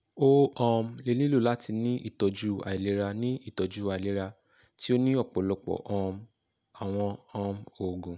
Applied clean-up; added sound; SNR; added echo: none; none; none; none.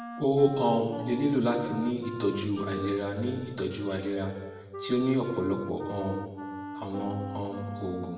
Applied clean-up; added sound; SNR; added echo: none; Wind instrument, woodwind instrument; 10 dB; reverberation time 1.3 s.